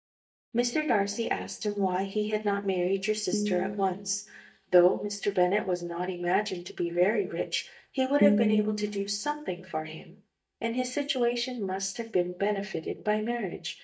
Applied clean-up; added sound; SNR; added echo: neural mask model DeepFilterNet 3.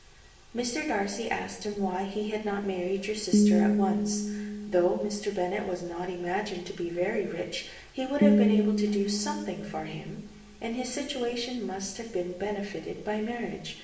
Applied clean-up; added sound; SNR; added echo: none; Piano; -2 dB; reverberation time 0.7 s.